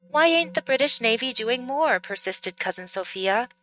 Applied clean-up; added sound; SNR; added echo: neural mask model RNNoise.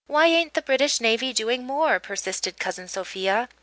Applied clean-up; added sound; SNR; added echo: none; none; none; none.